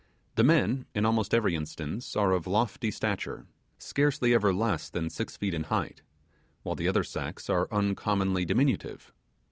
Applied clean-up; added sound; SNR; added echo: none; none; none; none.